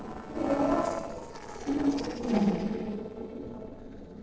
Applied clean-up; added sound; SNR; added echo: neural separator model SepFormer DNS4.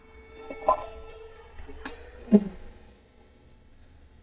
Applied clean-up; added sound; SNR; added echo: neural mask model DeepFilterNet 3.